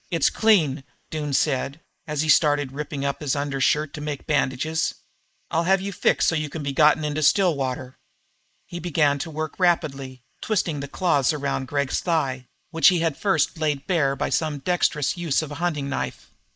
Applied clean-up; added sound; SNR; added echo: neural mask model Resemble Enhance denoiser.